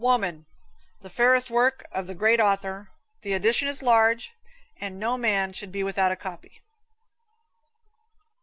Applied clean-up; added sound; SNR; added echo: none; none; none; none.